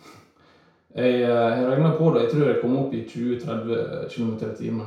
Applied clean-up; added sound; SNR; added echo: none; none; none; reverberation time 0.5 s.